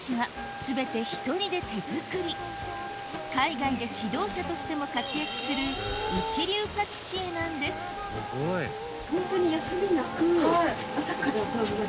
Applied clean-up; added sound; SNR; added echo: none; Wind instrument, woodwind instrument + Rain; 9 dB; none.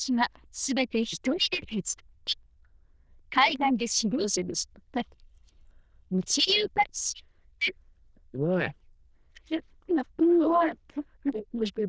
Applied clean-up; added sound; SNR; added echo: neural diffusion model UNIVERSE++.